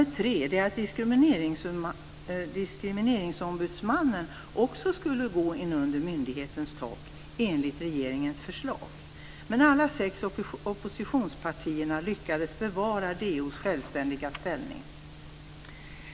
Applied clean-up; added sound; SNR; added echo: none; none; none; none.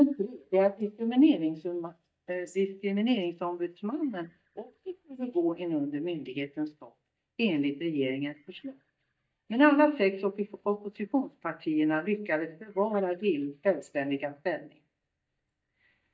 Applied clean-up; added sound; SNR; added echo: neural mask model DeepFilterNet 3.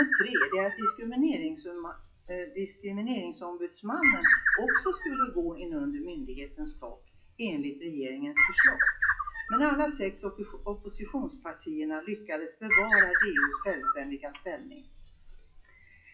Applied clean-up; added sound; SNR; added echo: classical method WPE with log-MMSE.